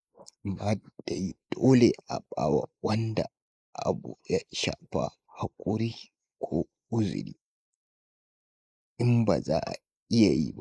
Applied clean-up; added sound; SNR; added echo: neural mask model Resemble Enhance denoiser.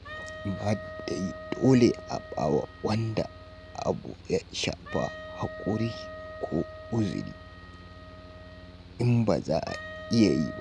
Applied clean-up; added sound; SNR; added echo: none; Wind instrument, woodwind instrument + Mechanical fan; 13 dB; none.